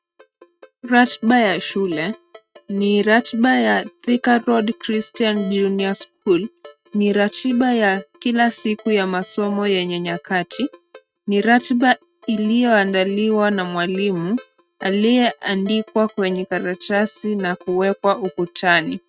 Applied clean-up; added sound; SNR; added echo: neural mask model RNNoise.